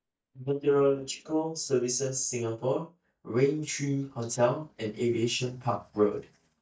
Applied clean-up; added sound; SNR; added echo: neural mask model DeepFilterNet 3.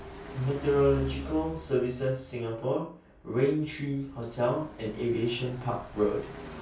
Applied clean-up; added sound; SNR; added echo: none; Car passing by; 13 dB; reverberation time 0.3 s.